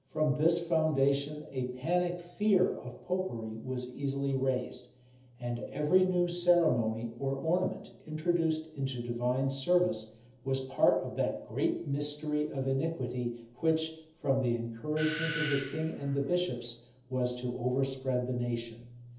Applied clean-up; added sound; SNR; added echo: none; Doorbell; 7 dB; reverberation time 0.7 s.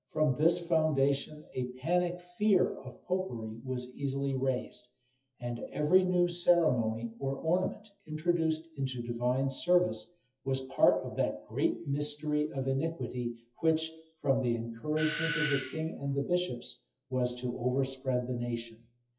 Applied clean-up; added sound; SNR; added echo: classical method WPE with log-MMSE.